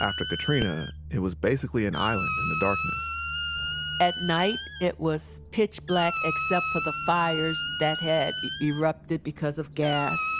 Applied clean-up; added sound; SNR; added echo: none; Squeak; 5 dB; none.